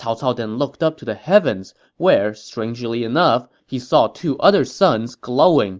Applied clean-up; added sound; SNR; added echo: none; none; none; none.